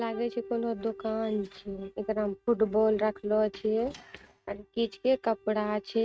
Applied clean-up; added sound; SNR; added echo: neural mask model RNNoise.